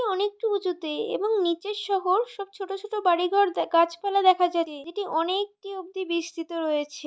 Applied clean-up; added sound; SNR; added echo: none; none; none; none.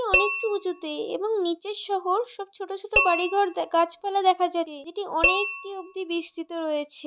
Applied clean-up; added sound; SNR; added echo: none; Tap / Glass; 2 dB; none.